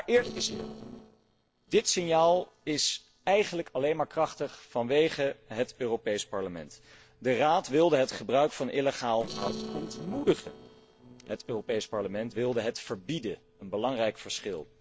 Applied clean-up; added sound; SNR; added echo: neural separator model SepFormer DNS4.